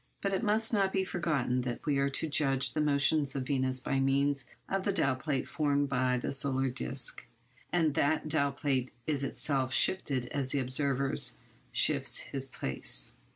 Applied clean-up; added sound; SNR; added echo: none; none; none; none.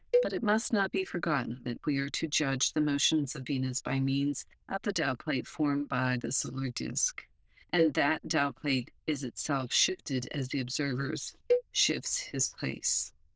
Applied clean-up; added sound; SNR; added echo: neural diffusion model UNIVERSE++.